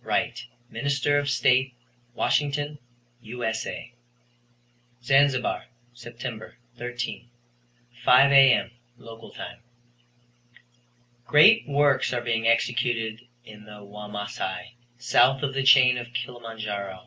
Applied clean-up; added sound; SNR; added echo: none; none; none; none.